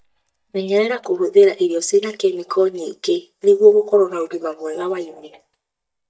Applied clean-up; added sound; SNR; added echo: neural mask model DeepFilterNet 3.